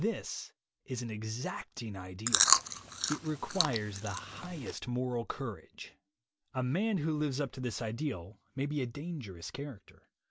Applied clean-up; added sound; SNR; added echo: none; Chewing, mastication; -4 dB; none.